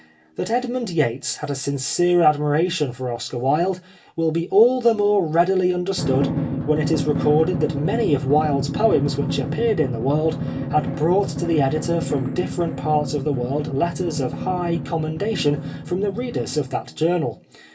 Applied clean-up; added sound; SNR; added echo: none; Drum; 7 dB; reverberation time 0.2 s.